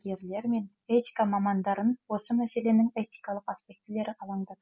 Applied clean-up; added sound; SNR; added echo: none; none; none; none.